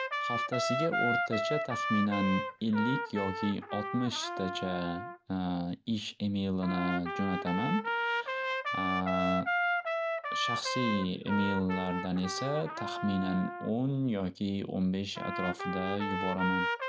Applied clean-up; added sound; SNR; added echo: none; Trumpet; 2 dB; none.